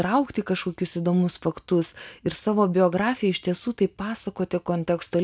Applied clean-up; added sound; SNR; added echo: none; none; none; none.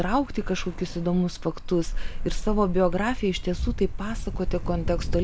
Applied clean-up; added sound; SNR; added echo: none; Ocean; 2 dB; none.